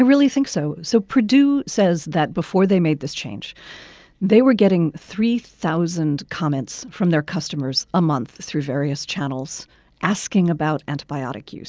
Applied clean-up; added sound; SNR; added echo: none; none; none; none.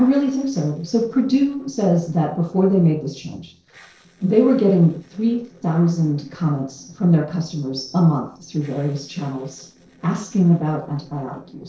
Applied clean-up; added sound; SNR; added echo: neural separator model SepFormer DNS4.